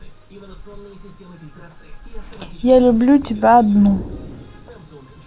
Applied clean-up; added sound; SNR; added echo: none; Thunder; 16 dB; none.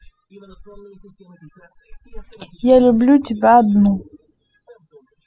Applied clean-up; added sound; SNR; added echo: classical method spectral subtraction.